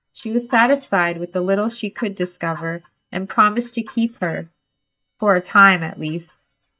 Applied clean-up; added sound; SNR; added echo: neural mask model DeepFilterNet 3.